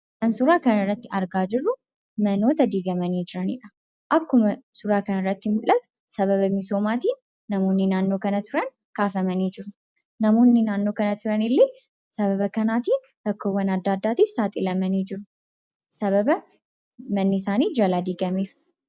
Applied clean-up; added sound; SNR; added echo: none; none; none; none.